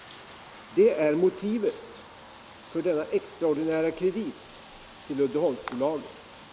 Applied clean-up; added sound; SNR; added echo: none; Bathtub (filling or washing); 17 dB; none.